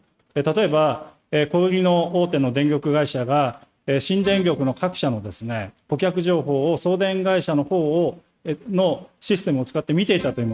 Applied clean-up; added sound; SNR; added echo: neural mask model RNNoise.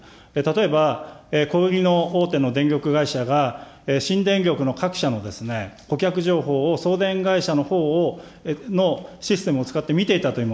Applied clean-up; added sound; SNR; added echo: none; none; none; none.